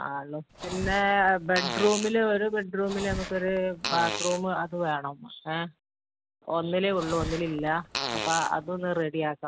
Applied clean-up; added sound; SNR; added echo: none; Fart; 7 dB; none.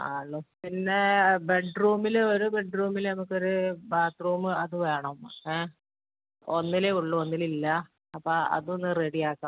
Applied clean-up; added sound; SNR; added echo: none; none; none; none.